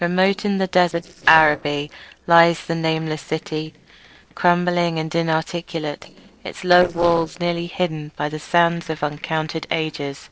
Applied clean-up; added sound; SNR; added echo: neural separator model SepFormer DNS4.